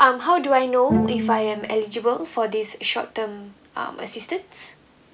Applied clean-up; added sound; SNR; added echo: none; Bowed string instrument; 6 dB; none.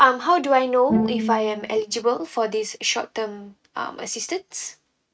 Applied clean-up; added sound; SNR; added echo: neural mask model RNNoise.